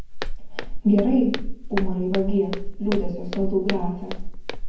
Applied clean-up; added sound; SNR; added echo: none; Walk, footsteps; 1 dB; reverberation time 0.9 s.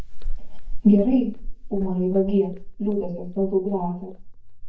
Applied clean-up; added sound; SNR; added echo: neural mask model DeepFilterNet 3.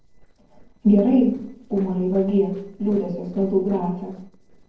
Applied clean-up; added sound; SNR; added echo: neural separator model SepFormer DNS4.